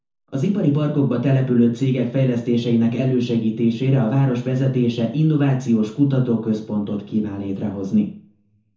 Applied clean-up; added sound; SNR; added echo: none; none; none; reverberation time 0.7 s.